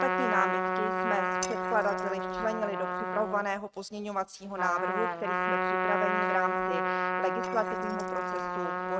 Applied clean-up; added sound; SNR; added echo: neural mask model RNNoise.